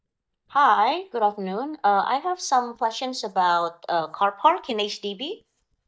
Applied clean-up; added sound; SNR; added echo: neural mask model DeepFilterNet 3.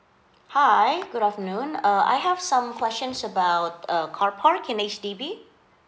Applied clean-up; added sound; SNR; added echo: none; none; none; none.